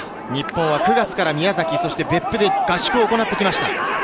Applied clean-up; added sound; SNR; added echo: none; none; none; none.